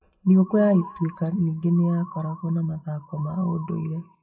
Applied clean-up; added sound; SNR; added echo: classical method WPE with log-MMSE.